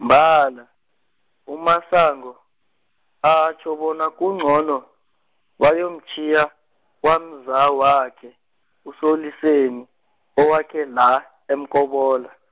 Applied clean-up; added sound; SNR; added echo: none; none; none; none.